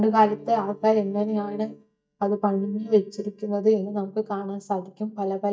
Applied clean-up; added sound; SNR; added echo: neural mask model DeepFilterNet 3.